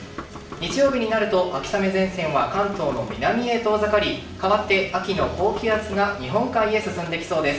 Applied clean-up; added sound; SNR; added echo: none; Knock; 19 dB; reverberation time 0.5 s.